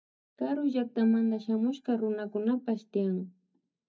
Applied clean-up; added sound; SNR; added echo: neural mask model DeepFilterNet 3.